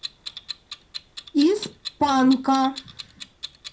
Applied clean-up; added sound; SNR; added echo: none; Clock; 14 dB; reverberation time 0.2 s.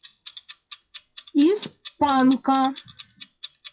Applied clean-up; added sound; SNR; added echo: classical method WPE with log-MMSE.